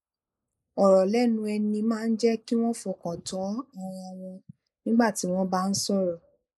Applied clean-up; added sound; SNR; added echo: neural mask model Resemble Enhance denoiser.